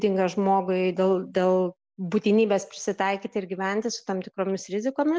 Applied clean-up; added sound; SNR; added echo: none; none; none; none.